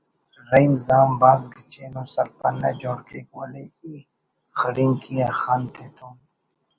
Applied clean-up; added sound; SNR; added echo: none; none; none; none.